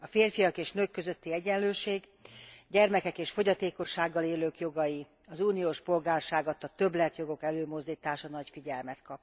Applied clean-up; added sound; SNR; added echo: none; none; none; none.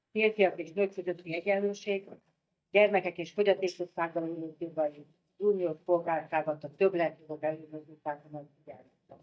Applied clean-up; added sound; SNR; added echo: neural mask model DeepFilterNet 3.